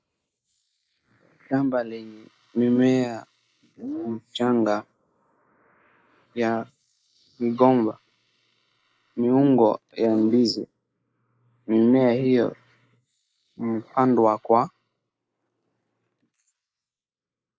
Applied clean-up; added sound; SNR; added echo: neural mask model Resemble Enhance denoiser.